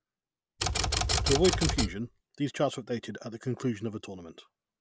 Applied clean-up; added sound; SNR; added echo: none; Typewriter; -3 dB; none.